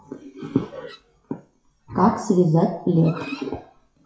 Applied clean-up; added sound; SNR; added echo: classical method WPE with log-MMSE.